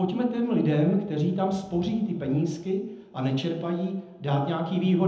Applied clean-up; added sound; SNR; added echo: none; none; none; reverberation time 0.8 s.